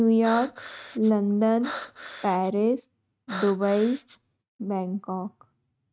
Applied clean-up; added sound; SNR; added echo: neural mask model RNNoise.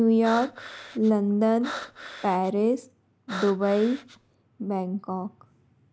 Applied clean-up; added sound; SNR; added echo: none; Breathing; 13 dB; none.